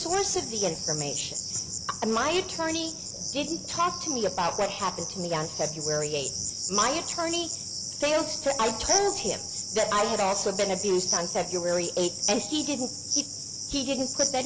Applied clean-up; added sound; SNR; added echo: none; Cricket; 4 dB; none.